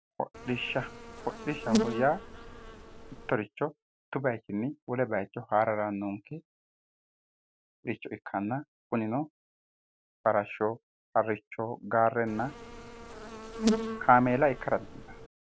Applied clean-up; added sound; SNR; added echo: none; Insect; 4 dB; none.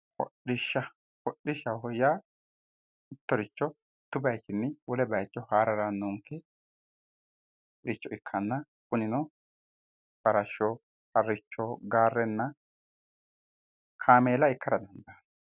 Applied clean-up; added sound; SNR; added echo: none; none; none; none.